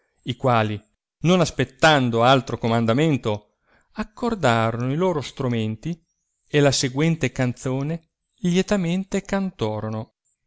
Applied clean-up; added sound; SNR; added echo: none; none; none; none.